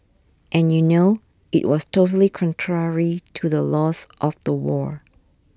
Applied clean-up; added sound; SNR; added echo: none; none; none; none.